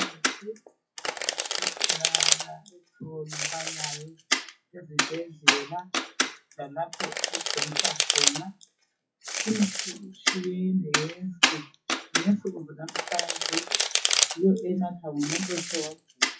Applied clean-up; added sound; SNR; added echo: classical method WPE with log-MMSE.